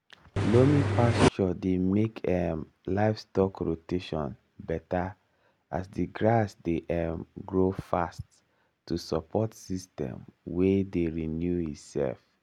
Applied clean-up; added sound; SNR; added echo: none; Engine; -3 dB; none.